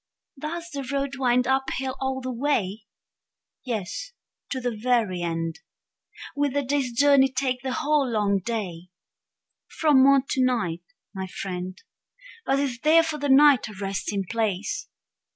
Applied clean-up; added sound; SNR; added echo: none; none; none; none.